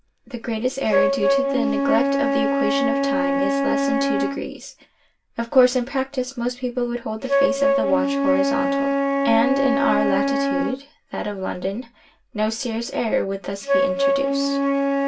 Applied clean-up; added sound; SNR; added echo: none; Wind instrument, woodwind instrument; -2 dB; reverberation time 0.2 s.